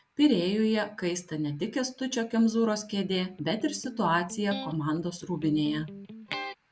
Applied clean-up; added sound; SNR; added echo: none; Electric guitar; 13 dB; none.